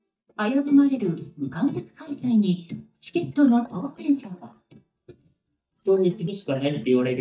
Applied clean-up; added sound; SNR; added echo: neural mask model DeepFilterNet 3.